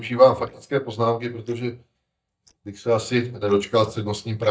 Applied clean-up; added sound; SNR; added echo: neural mask model DeepFilterNet 3.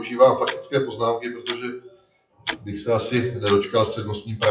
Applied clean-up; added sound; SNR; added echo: classical method WPE with log-MMSE.